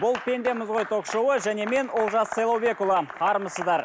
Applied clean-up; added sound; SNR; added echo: none; none; none; none.